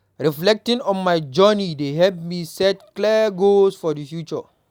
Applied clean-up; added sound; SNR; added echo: none; none; none; none.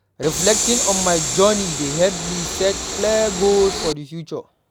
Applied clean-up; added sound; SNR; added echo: none; Train; 3 dB; none.